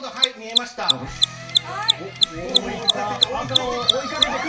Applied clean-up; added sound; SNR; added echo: none; Mechanisms; -4 dB; reverberation time 0.2 s.